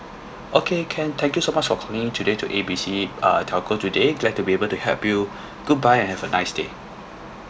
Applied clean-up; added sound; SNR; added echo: none; none; none; none.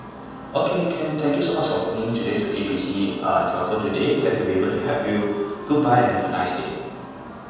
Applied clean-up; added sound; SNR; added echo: none; Wind instrument, woodwind instrument; 19 dB; reverberation time 1.2 s.